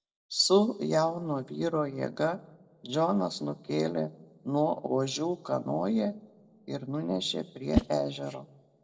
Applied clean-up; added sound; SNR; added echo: neural separator model SepFormer DNS4.